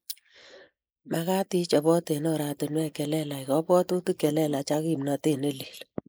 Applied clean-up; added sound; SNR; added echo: neural mask model Resemble Enhance denoiser.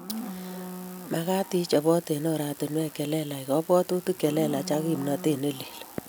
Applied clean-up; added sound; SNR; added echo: none; Livestock, farm animals, working animals; 14 dB; none.